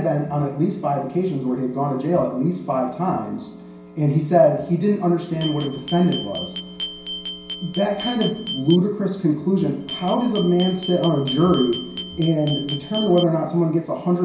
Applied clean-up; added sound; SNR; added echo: none; Glass; 11 dB; reverberation time 0.6 s.